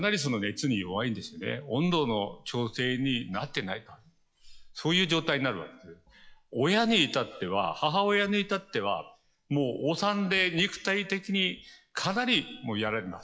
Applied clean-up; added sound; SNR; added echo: classical method log-MMSE.